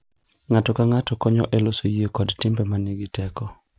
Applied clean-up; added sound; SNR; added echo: none; none; none; none.